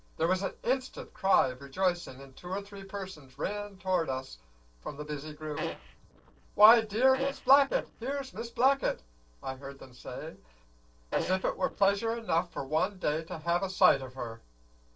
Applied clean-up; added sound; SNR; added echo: neural separator model SepFormer DNS4.